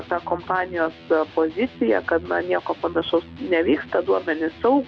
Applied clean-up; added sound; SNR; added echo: none; Electric guitar; 19 dB; none.